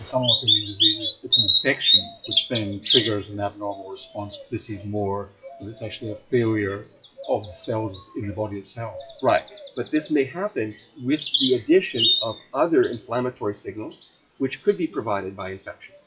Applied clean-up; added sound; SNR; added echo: classical method WPE with log-MMSE.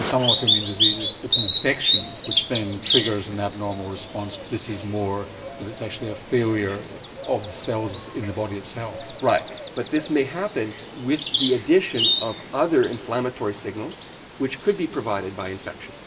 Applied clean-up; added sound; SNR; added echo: none; Bird vocalization, bird call, bird song; -1 dB; reverberation time 3.0 s.